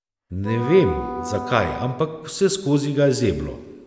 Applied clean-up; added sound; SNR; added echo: none; Wind instrument, woodwind instrument; 11 dB; none.